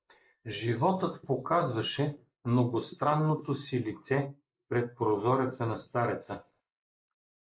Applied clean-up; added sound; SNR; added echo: neural mask model Resemble Enhance denoiser.